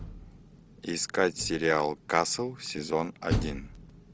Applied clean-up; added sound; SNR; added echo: none; Door; 8 dB; none.